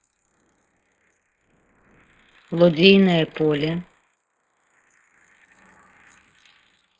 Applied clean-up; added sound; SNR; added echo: neural mask model Resemble Enhance denoiser.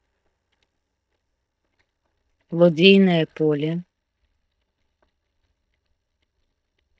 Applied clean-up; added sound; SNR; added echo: neural mask model DeepFilterNet 3.